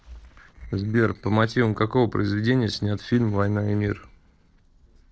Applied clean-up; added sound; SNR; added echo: neural separator model SepFormer DNS4.